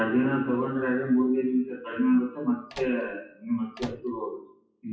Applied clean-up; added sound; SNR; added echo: classical method WPE with log-MMSE.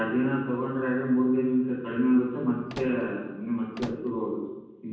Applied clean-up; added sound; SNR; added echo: none; Microwave oven; 16 dB; reverberation time 1.2 s.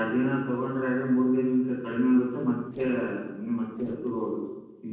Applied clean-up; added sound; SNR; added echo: neural separator model SepFormer DNS4.